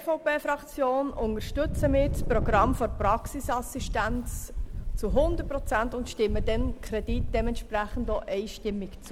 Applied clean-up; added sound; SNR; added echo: none; Wind; 3 dB; none.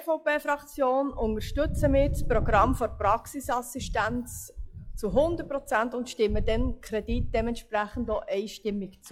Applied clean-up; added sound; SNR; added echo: classical method log-MMSE.